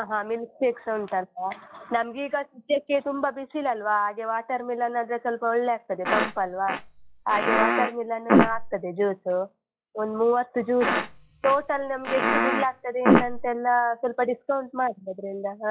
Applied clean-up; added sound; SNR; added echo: classical method log-MMSE.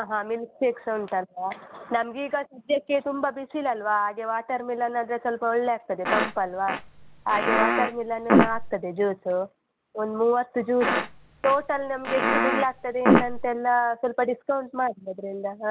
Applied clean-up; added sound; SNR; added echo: none; Fart; -2 dB; none.